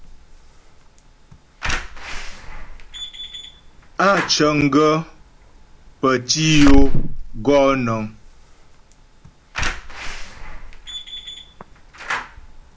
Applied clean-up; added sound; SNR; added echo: none; Slam / Alarm; 0 dB; none.